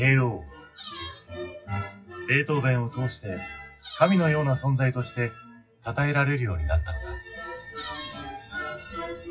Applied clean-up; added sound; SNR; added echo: classical method WPE with log-MMSE.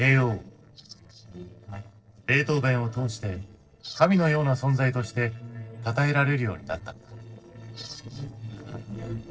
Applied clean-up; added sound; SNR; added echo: neural separator model SepFormer DNS4.